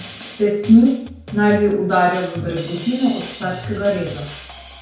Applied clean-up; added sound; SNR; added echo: none; Drum kit; 16 dB; reverberation time 0.5 s.